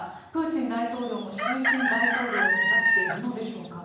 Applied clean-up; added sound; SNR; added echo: none; Chicken, rooster; -4 dB; reverberation time 1.0 s.